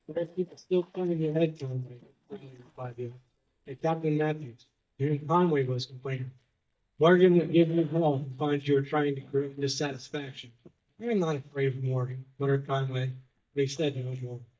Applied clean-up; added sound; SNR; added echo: neural mask model DeepFilterNet 3.